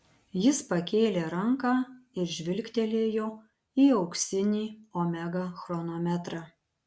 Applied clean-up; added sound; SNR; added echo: none; none; none; none.